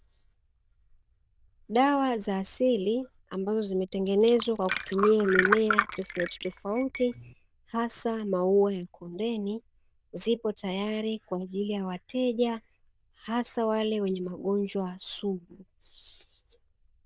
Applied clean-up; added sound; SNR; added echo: neural diffusion model UNIVERSE++.